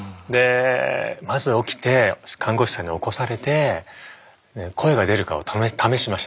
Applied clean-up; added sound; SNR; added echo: none; none; none; none.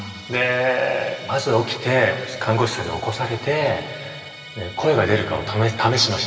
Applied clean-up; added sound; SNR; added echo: none; Musical instrument; 17 dB; reverberation time 1.9 s.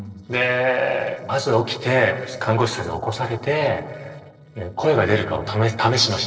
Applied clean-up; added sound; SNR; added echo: neural separator model SepFormer DNS4.